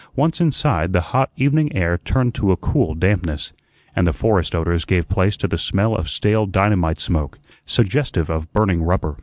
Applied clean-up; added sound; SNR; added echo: none; none; none; none.